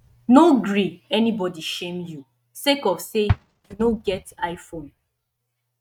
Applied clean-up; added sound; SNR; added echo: neural mask model RNNoise.